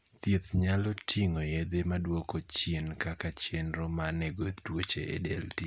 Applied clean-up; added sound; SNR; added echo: none; none; none; none.